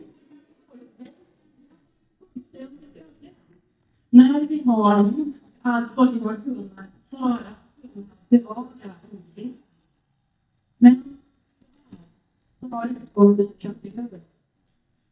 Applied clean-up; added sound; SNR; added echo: neural mask model DeepFilterNet 3.